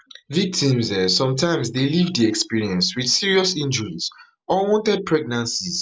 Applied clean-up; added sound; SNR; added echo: none; none; none; none.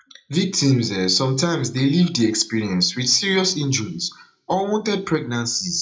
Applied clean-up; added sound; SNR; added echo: none; none; none; reverberation time 0.3 s.